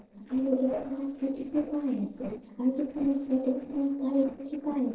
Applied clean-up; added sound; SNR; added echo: neural separator model SepFormer DNS4.